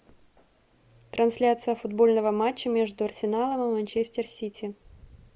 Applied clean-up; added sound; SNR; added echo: none; none; none; none.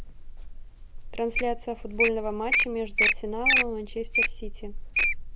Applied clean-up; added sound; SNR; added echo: none; Wild animals; -4 dB; none.